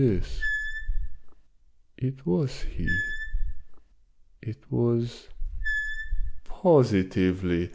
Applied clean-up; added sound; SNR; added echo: none; Squeak / Screech; -1 dB; none.